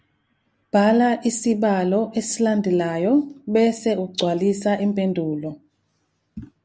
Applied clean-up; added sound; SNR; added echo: none; none; none; none.